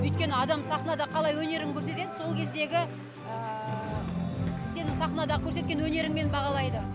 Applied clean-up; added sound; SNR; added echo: none; Drum kit; 20 dB; none.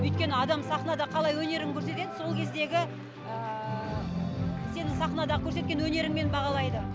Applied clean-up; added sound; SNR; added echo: none; none; none; none.